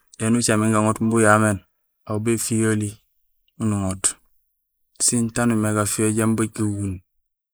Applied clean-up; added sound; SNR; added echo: neural mask model Resemble Enhance denoiser.